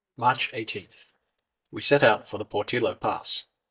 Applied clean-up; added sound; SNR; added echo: neural mask model DeepFilterNet 3.